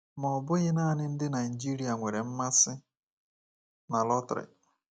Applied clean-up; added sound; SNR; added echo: none; none; none; none.